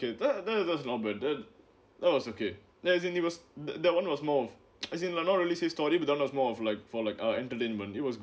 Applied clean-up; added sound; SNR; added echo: none; none; none; none.